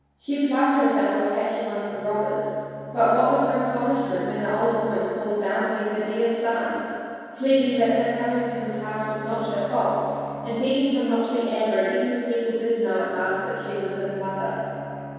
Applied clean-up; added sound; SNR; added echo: none; Bowed string instrument; 18 dB; reverberation time 2.2 s.